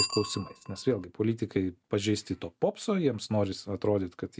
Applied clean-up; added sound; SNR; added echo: neural mask model RNNoise.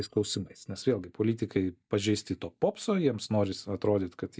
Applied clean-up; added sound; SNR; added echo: neural mask model DeepFilterNet 3.